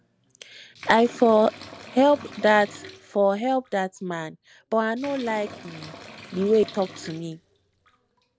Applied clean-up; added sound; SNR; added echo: none; Bathtub (filling or washing) / Liquid; 19 dB; none.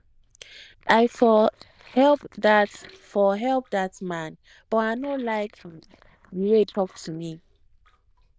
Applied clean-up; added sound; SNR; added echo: neural diffusion model UNIVERSE++.